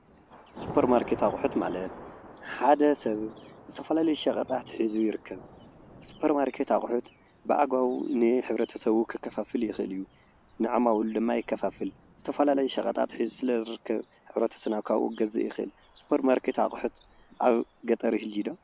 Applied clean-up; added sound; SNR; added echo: none; Thunder / Rain; 19 dB; none.